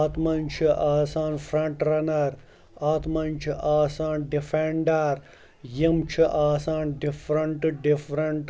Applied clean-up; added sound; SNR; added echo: none; Boom; 18 dB; none.